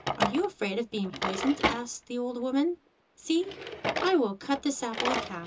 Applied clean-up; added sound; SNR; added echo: none; Drawer open or close; 4 dB; reverberation time 0.2 s.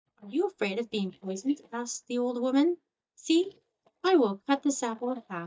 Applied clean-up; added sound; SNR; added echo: neural mask model DeepFilterNet 3.